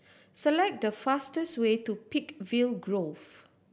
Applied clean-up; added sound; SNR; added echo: none; none; none; none.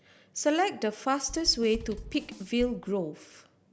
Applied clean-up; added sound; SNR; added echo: none; Drum / Drum kit; 14 dB; none.